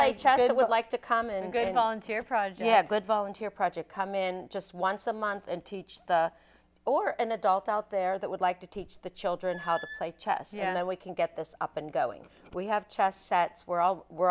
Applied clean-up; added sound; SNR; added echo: none; Squeak / Screech; 18 dB; none.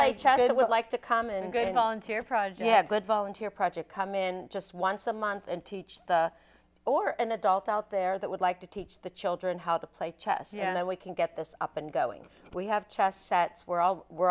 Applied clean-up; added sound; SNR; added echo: none; none; none; none.